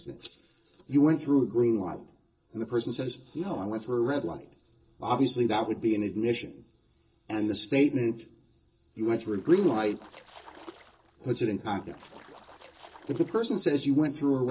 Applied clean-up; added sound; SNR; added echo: neural separator model SepFormer DNS4.